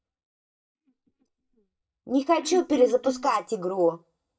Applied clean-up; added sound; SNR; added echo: neural mask model DeepFilterNet 3.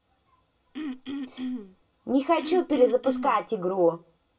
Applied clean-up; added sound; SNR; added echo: none; Cough; 8 dB; reverberation time 0.2 s.